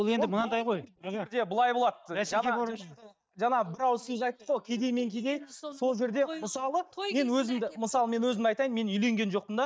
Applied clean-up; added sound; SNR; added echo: neural mask model DeepFilterNet 3.